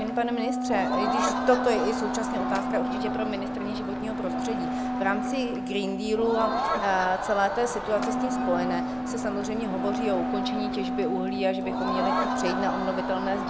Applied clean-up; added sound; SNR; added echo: none; Wind instrument, woodwind instrument + Crowd; -1 dB; none.